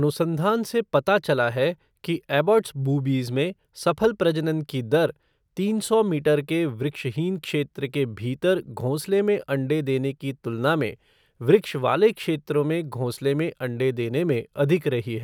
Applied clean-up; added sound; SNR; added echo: none; none; none; none.